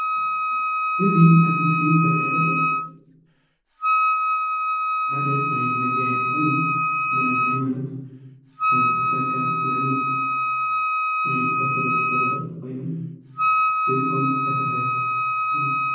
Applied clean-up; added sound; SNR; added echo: none; Wind instrument, woodwind instrument; -3 dB; reverberation time 1.1 s.